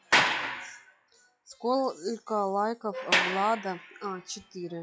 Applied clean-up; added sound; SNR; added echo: classical method log-MMSE.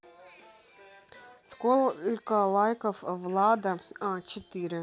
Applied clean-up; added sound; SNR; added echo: none; none; none; none.